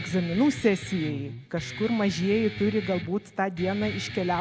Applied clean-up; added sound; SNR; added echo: none; Guitar; 11 dB; none.